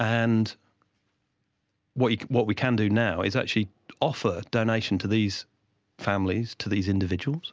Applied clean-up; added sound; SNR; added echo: none; none; none; none.